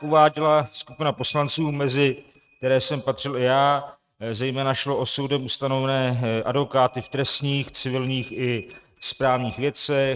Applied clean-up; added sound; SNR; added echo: neural mask model RNNoise.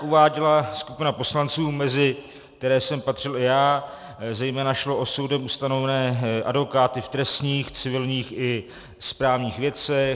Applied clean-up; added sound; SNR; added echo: none; none; none; none.